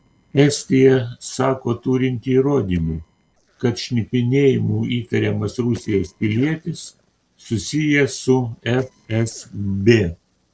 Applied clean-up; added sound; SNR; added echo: neural separator model SepFormer DNS4.